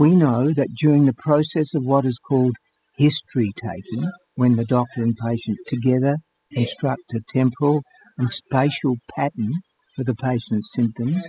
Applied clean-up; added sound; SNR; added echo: classical method spectral subtraction.